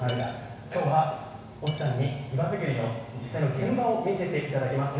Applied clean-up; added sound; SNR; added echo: none; Cutlery, silverware / Dishes, pots, and pans; 18 dB; reverberation time 1.1 s.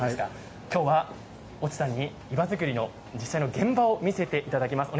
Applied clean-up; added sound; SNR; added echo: none; none; none; none.